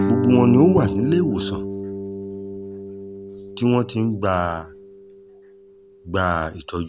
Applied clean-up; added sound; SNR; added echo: none; Guitar; 6 dB; none.